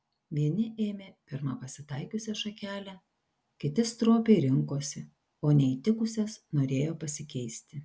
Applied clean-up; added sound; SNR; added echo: none; none; none; none.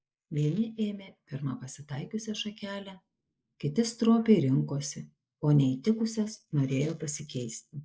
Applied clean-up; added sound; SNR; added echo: neural mask model Resemble Enhance denoiser.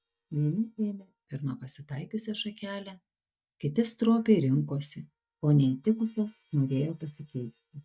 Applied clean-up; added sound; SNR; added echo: neural mask model DeepFilterNet 3.